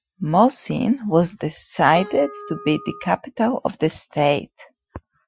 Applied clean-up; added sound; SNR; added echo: classical method Wiener filter.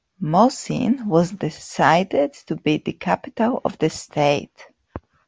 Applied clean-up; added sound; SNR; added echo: none; none; none; none.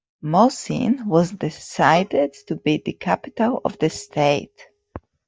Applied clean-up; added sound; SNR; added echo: neural mask model DeepFilterNet 3.